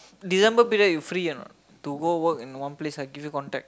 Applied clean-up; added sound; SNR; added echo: none; none; none; none.